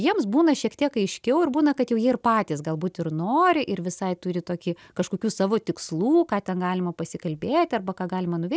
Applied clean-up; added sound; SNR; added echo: none; none; none; none.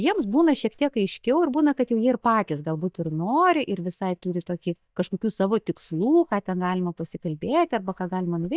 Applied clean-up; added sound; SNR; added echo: neural mask model DeepFilterNet 3.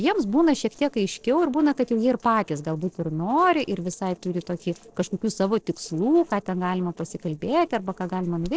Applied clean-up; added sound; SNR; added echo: neural separator model SepFormer DNS4.